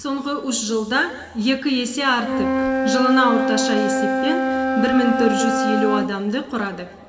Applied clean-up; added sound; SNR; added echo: none; Wind instrument, woodwind instrument; 1 dB; reverberation time 1.7 s.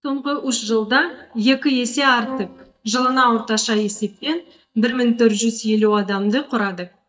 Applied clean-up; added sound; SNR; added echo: neural mask model DeepFilterNet 3.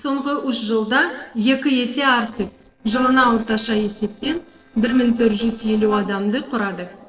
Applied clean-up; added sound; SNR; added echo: neural separator model SepFormer DNS4.